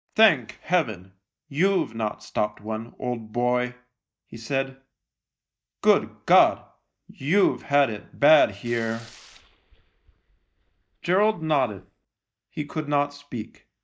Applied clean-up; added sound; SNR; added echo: neural mask model DeepFilterNet 3.